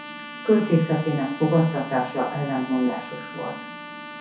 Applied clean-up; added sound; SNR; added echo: none; Trumpet; 14 dB; reverberation time 0.6 s.